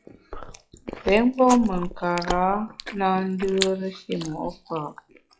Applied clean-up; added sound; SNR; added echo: classical method log-MMSE.